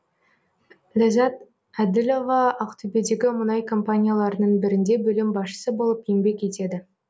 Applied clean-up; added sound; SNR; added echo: none; none; none; none.